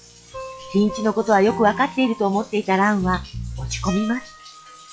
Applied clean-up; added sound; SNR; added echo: classical method log-MMSE.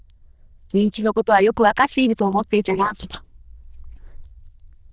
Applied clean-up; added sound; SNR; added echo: neural diffusion model UNIVERSE++.